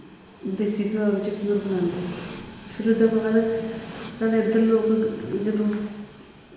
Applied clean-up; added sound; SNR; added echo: none; Train; 15 dB; reverberation time 1.1 s.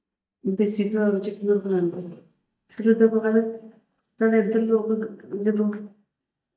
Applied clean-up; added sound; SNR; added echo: neural mask model DeepFilterNet 3.